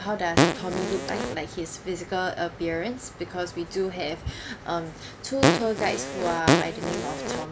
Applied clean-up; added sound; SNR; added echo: none; Fart; -5 dB; none.